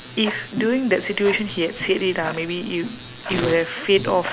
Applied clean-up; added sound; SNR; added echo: none; Tick-tock; 13 dB; none.